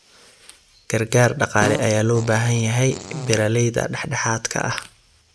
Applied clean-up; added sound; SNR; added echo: none; Fart; 12 dB; none.